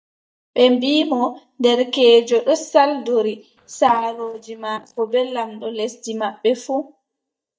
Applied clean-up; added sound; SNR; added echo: neural mask model DeepFilterNet 3.